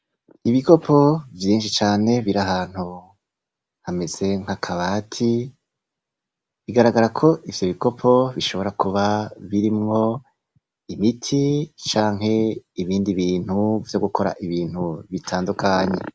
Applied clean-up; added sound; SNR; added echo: none; none; none; none.